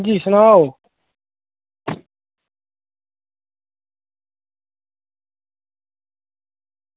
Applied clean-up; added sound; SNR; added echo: none; none; none; none.